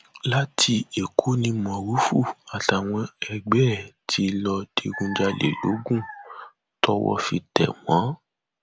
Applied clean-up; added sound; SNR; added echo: none; none; none; none.